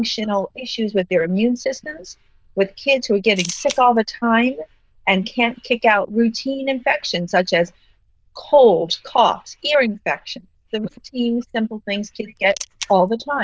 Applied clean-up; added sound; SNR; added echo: neural diffusion model UNIVERSE++.